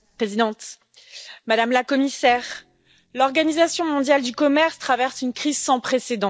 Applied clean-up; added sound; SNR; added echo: neural separator model SepFormer DNS4.